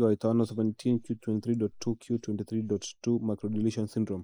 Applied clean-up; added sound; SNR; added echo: neural mask model Resemble Enhance denoiser.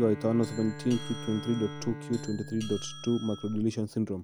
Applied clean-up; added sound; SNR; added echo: none; Doorbell + Bowed string instrument; 11 dB; none.